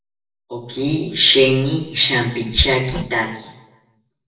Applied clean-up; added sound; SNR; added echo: none; Hammer; 8 dB; reverberation time 0.8 s.